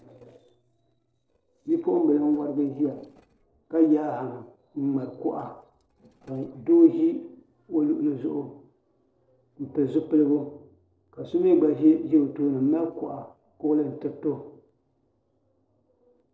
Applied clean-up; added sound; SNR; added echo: neural separator model SepFormer DNS4.